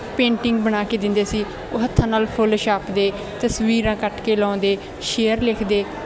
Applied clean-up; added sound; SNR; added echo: none; none; none; none.